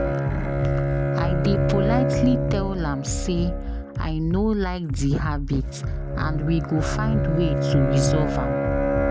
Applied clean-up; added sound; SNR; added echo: none; Bass drum + Bowed string instrument; -3 dB; none.